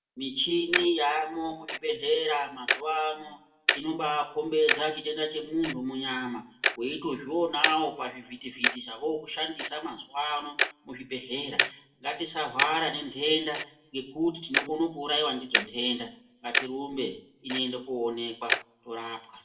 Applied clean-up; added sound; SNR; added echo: none; Tick-tock; 3 dB; reverberation time 0.4 s.